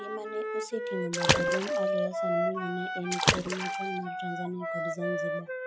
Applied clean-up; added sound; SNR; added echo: classical method log-MMSE.